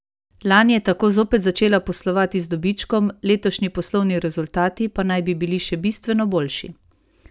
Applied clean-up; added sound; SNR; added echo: none; none; none; none.